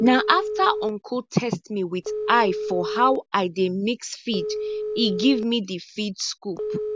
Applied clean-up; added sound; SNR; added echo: none; Telephone; 7 dB; none.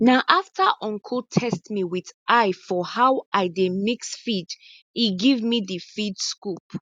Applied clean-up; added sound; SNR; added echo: none; none; none; none.